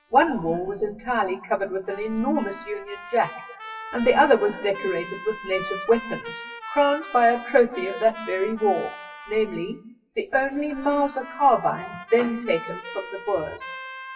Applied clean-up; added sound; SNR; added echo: classical method WPE with log-MMSE.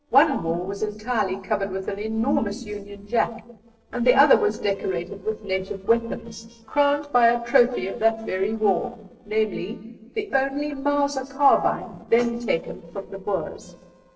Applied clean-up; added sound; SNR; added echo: neural separator model SepFormer DNS4.